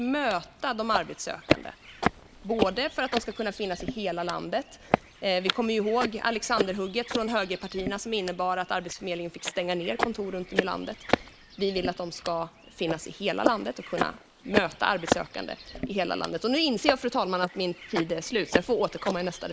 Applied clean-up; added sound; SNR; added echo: neural mask model Resemble Enhance denoiser.